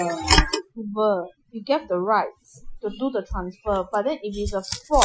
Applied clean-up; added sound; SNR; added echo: classical method Wiener filter.